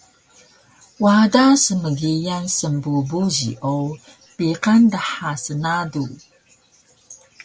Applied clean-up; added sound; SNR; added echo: none; none; none; none.